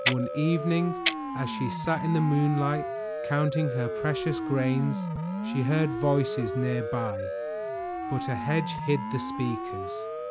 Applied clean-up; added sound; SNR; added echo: none; Siren + Clock; 3 dB; none.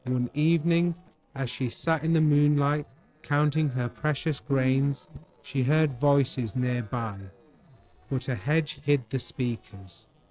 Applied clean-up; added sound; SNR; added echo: neural separator model SepFormer DNS4.